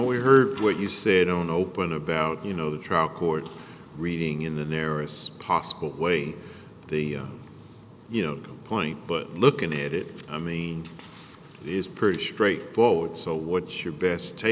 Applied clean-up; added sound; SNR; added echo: none; none; none; none.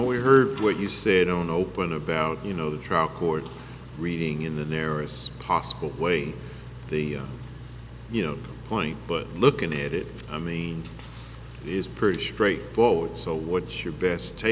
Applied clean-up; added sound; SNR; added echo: none; Engine; 15 dB; none.